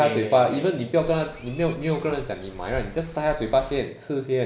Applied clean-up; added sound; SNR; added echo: none; Walk, footsteps / Insect; 14 dB; none.